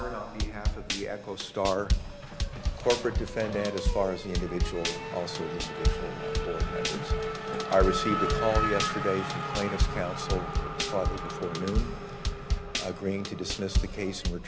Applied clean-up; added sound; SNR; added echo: none; Drum kit + Race car, auto racing / Accelerating, revving, vroom; -2 dB; none.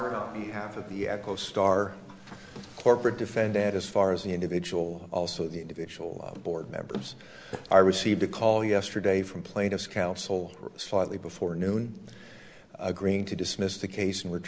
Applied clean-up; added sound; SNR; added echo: none; none; none; none.